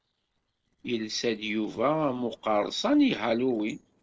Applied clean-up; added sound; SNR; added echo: neural separator model SepFormer DNS4.